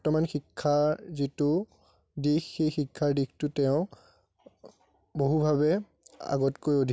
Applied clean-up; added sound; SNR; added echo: none; none; none; none.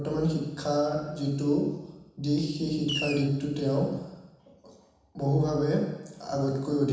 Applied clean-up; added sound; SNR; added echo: none; Fireworks; 5 dB; reverberation time 1.1 s.